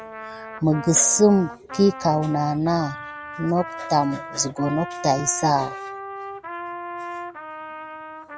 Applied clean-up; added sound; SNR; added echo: none; Trumpet; 12 dB; none.